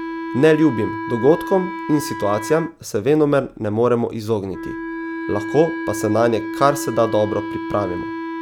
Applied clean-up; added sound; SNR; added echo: none; Wind instrument, woodwind instrument; 8 dB; none.